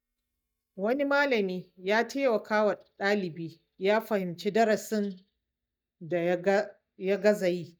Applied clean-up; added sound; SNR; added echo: neural mask model DeepFilterNet 3.